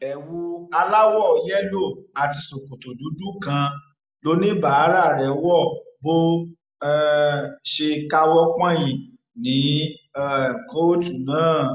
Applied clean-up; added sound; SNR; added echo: none; none; none; none.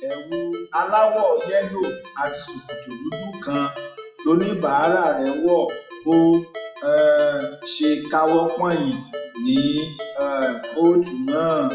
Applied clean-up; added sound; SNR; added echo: classical method WPE with log-MMSE.